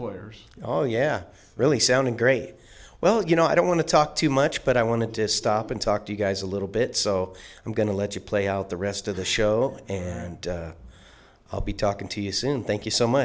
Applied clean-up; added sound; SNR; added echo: none; none; none; none.